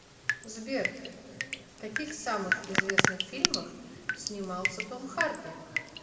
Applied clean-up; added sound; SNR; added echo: none; Drip; -4 dB; reverberation time 1.9 s.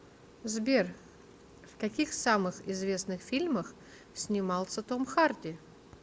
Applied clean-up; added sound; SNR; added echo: none; none; none; none.